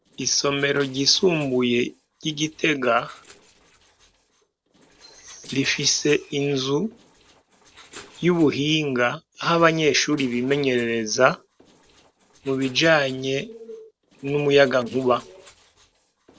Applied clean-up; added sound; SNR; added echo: neural separator model SepFormer DNS4.